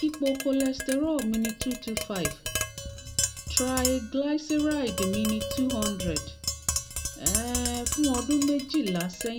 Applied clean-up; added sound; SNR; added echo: none; Tap; 4 dB; none.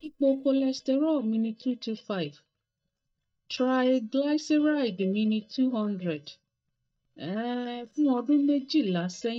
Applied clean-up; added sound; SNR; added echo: neural mask model DeepFilterNet 3.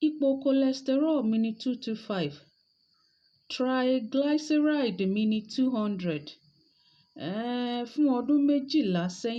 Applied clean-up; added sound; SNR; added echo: none; none; none; none.